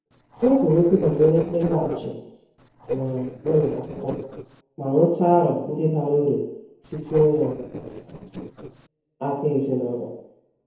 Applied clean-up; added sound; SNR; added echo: neural separator model SepFormer DNS4.